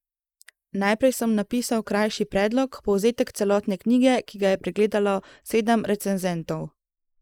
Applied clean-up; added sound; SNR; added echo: neural mask model Resemble Enhance denoiser.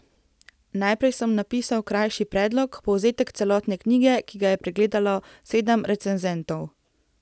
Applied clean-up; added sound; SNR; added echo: none; none; none; none.